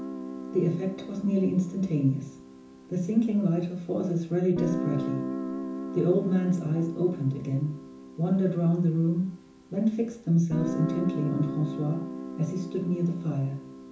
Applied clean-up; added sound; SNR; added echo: none; Guitar; 8 dB; reverberation time 0.7 s.